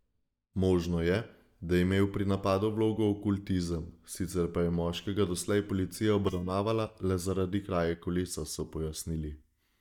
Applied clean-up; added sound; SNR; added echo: neural mask model DeepFilterNet 3.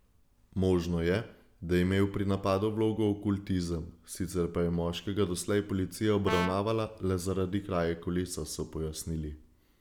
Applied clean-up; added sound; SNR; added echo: none; Brass instrument; 7 dB; none.